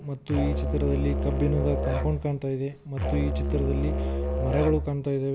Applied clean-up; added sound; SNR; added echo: none; Musical instrument; 0 dB; none.